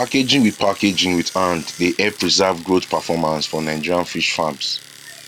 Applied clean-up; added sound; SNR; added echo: none; Domestic sounds, home sounds + Camera; 19 dB; none.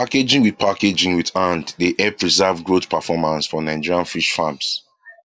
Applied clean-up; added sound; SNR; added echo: none; none; none; none.